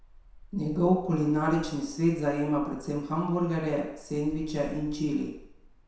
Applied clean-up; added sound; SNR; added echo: none; Cricket; 18 dB; reverberation time 0.7 s.